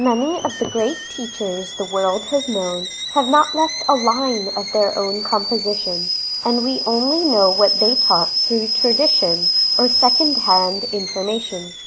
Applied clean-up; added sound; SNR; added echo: none; Boiling / Alarm; 2 dB; none.